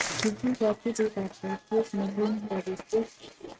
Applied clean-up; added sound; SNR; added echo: neural mask model RNNoise.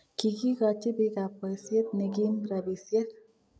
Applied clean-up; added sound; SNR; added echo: none; none; none; none.